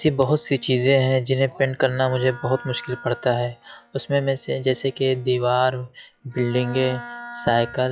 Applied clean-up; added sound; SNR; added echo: classical method log-MMSE.